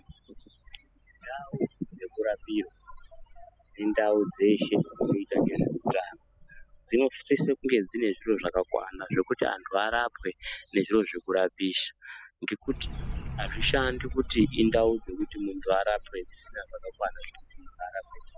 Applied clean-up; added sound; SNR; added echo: classical method spectral subtraction.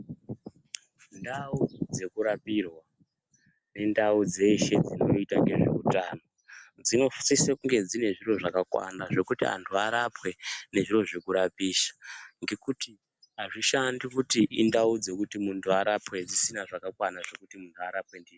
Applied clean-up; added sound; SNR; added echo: none; none; none; none.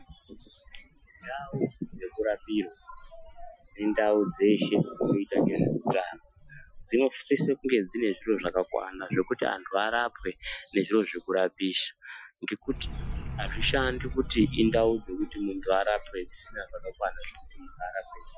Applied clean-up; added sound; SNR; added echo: classical method Wiener filter.